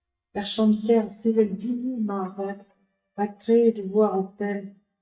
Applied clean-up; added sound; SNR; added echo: neural mask model DeepFilterNet 3.